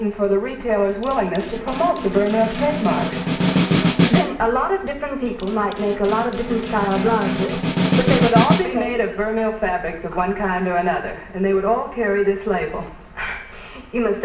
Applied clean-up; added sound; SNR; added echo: none; Snare drum; 0 dB; reverberation time 0.7 s.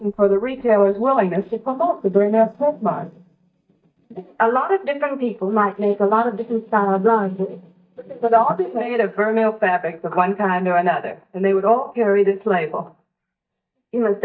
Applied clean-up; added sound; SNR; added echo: neural mask model DeepFilterNet 3.